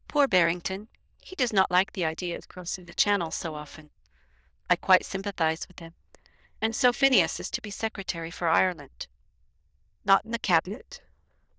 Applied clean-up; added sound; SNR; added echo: neural diffusion model UNIVERSE++.